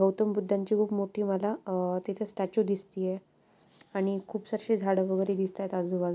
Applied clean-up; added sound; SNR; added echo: none; none; none; none.